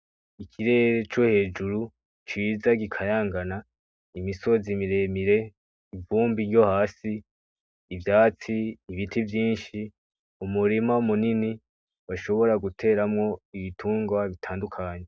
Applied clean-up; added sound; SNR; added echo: none; none; none; none.